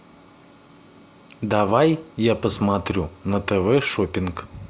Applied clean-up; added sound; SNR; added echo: none; none; none; none.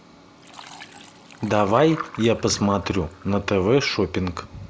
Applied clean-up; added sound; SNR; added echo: none; Liquid; 19 dB; none.